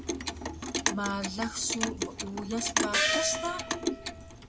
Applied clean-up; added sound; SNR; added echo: none; Gong + Clock; -4 dB; none.